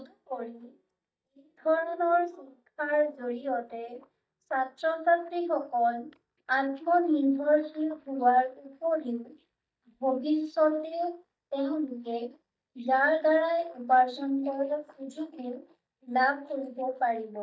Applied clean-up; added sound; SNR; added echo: neural mask model DeepFilterNet 3.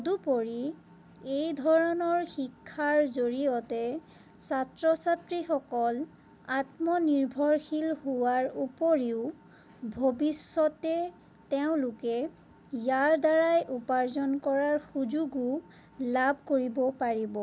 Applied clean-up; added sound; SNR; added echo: none; none; none; none.